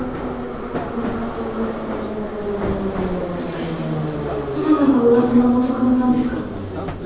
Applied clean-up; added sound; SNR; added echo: none; Subway, metro, underground; 3 dB; reverberation time 1.3 s.